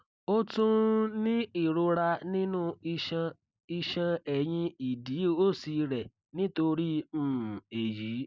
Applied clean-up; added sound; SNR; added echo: none; none; none; none.